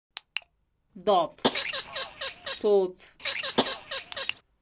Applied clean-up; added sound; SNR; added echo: none; Bird vocalization, bird call, bird song / Fowl + Tap; 1 dB; none.